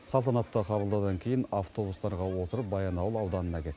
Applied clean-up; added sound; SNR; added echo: none; none; none; none.